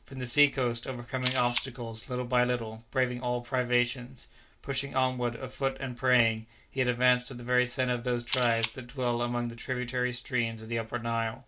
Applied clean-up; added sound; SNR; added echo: none; Camera; 8 dB; reverberation time 0.2 s.